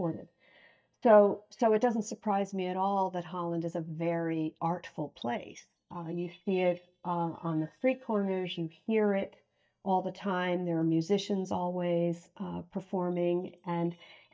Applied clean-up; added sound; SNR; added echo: neural mask model DeepFilterNet 3.